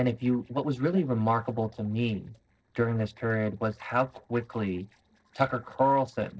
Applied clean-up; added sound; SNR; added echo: neural separator model SepFormer DNS4.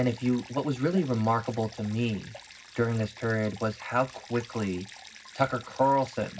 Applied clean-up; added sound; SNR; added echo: none; Stream; 19 dB; reverberation time 0.4 s.